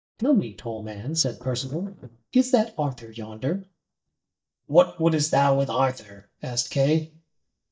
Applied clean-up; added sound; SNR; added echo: neural mask model DeepFilterNet 3.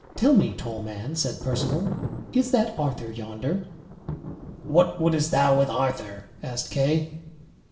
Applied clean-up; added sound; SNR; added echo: none; Thunder; 12 dB; reverberation time 0.7 s.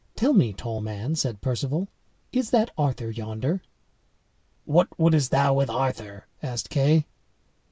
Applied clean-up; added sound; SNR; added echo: none; none; none; none.